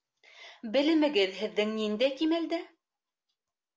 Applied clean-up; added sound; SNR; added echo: none; none; none; none.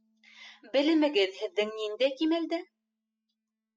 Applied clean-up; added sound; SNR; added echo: classical method spectral subtraction.